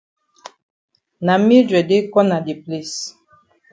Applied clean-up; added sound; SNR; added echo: none; none; none; none.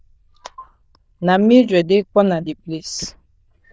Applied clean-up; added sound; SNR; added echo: neural diffusion model UNIVERSE++.